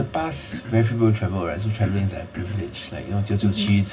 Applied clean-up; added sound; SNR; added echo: none; Cough; 13 dB; reverberation time 0.4 s.